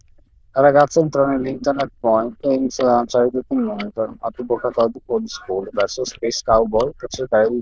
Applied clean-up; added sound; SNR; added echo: neural diffusion model UNIVERSE++.